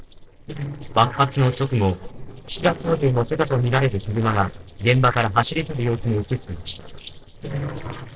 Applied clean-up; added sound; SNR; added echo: neural separator model SepFormer DNS4.